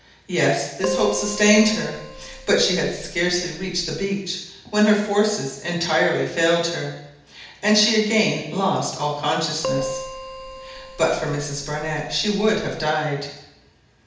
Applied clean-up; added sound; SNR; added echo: none; Keyboard (musical); 10 dB; reverberation time 0.8 s.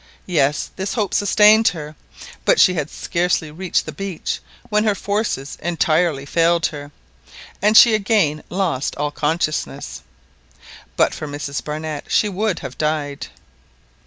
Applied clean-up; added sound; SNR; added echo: none; none; none; none.